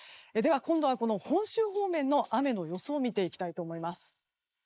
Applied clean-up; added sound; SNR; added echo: neural mask model Resemble Enhance denoiser.